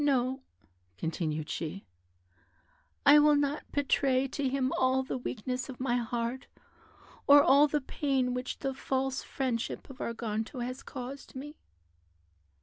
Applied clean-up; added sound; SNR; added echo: none; none; none; none.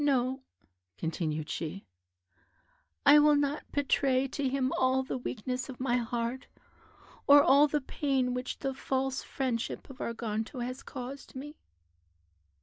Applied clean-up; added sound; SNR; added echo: neural mask model DeepFilterNet 3.